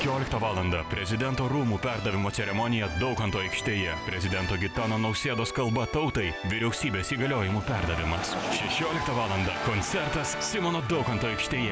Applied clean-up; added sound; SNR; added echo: none; none; none; none.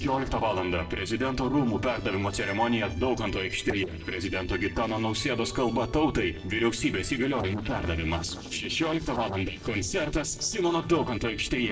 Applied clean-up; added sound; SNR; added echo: neural separator model SepFormer DNS4.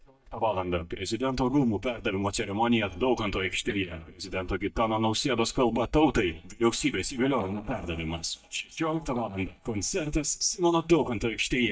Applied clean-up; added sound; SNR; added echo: neural mask model DeepFilterNet 3.